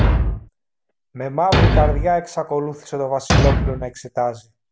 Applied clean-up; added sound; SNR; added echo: none; Thump, thud; -3 dB; none.